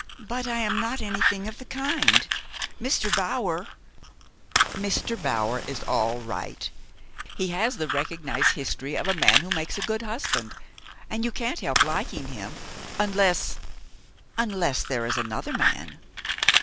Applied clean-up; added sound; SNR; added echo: none; Fire; 1 dB; none.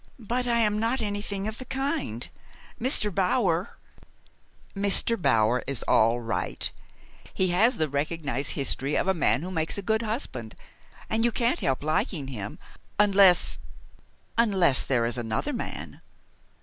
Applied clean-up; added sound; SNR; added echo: none; none; none; none.